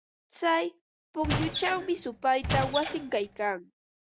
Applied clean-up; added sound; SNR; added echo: none; Squeak / Wood; 3 dB; none.